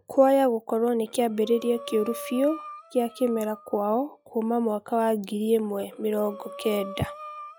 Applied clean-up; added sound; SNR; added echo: classical method log-MMSE.